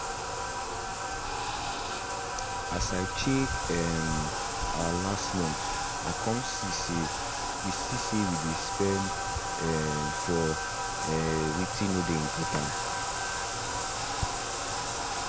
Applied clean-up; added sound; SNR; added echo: none; Bathtub (filling or washing); -1 dB; none.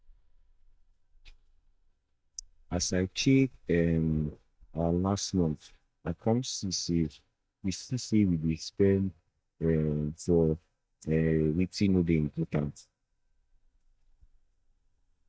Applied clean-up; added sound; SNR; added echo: neural mask model DeepFilterNet 3.